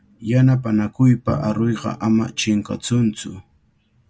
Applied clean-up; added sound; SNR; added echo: none; Bowed string instrument; 15 dB; none.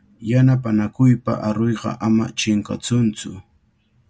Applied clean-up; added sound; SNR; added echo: none; none; none; none.